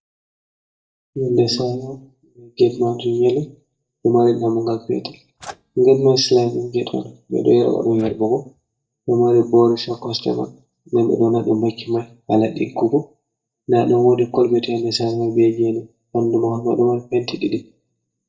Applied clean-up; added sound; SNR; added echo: neural mask model DeepFilterNet 3.